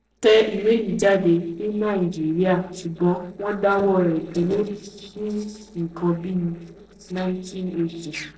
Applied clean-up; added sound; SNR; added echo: neural separator model SepFormer DNS4.